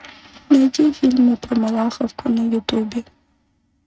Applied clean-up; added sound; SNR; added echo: neural mask model RNNoise.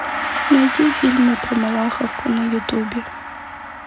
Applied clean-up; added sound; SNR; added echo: none; Gong; 6 dB; none.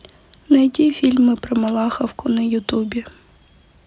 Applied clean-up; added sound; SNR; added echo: none; none; none; none.